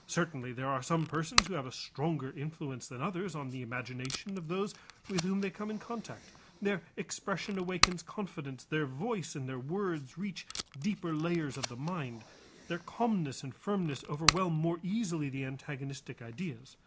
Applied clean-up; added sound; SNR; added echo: none; Packing tape, duct tape; 5 dB; none.